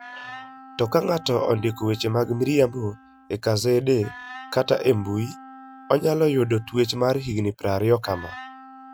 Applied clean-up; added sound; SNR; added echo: none; Wind instrument, woodwind instrument; 20 dB; none.